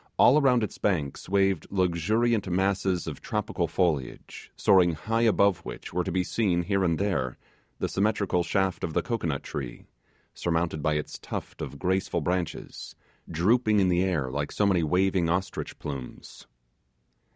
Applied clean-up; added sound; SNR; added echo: none; none; none; none.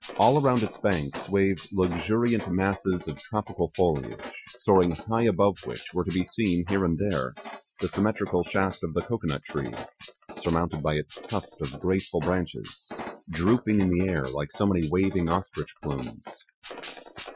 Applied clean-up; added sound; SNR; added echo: classical method Wiener filter.